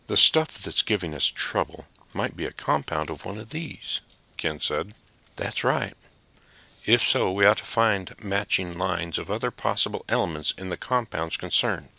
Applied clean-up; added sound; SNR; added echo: none; none; none; none.